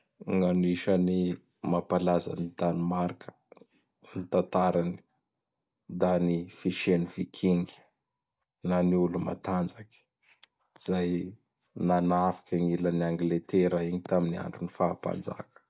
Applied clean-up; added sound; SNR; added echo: none; none; none; none.